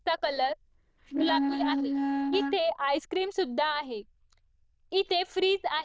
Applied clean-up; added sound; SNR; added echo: neural diffusion model UNIVERSE++.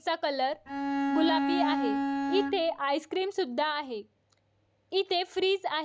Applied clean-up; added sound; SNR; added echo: none; Bowed string instrument; -1 dB; none.